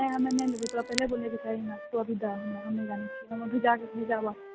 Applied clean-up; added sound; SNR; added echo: none; Scissors + Wind instrument, woodwind instrument; 11 dB; none.